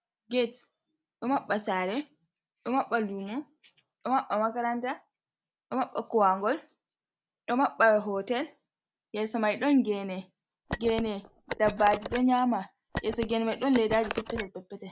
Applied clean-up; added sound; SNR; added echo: none; Telephone; 8 dB; none.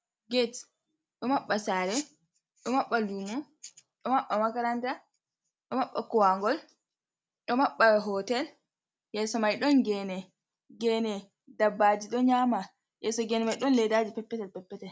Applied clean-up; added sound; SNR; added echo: none; none; none; none.